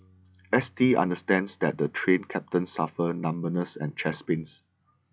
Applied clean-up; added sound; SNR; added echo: classical method log-MMSE.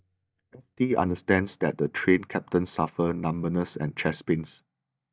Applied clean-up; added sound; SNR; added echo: neural mask model DeepFilterNet 3.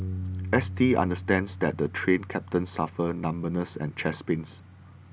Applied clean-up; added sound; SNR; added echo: none; Bass guitar; 10 dB; none.